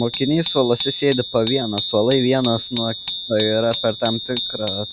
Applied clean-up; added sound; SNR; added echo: none; Bicycle bell; 6 dB; none.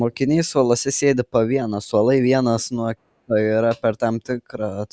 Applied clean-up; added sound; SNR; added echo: none; none; none; none.